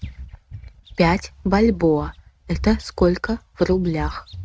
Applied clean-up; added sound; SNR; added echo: neural mask model RNNoise.